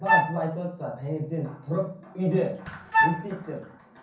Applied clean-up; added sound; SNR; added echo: none; Wind instrument, woodwind instrument; -5 dB; reverberation time 0.6 s.